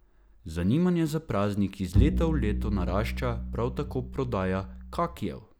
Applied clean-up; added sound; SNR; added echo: none; Bowed string instrument; 1 dB; none.